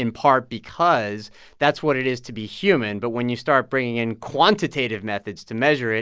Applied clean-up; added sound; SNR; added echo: none; none; none; none.